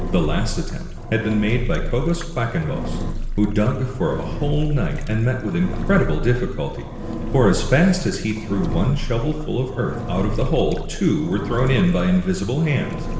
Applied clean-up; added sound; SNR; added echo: none; Engine; 4 dB; reverberation time 1.1 s.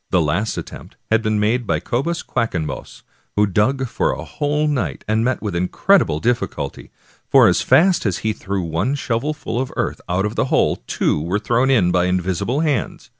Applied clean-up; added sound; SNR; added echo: none; none; none; none.